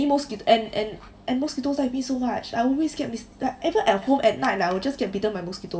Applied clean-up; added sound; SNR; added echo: none; none; none; reverberation time 0.7 s.